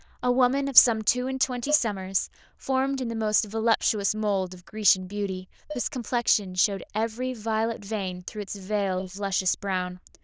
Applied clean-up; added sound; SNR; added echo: neural diffusion model UNIVERSE++.